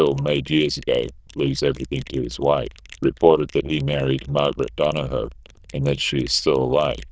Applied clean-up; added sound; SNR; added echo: neural diffusion model UNIVERSE++.